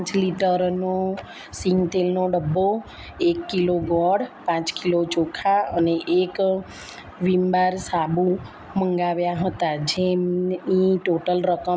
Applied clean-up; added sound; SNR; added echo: none; none; none; none.